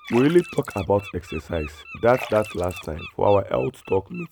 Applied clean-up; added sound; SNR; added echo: none; Splash, splatter + Bird; 16 dB; none.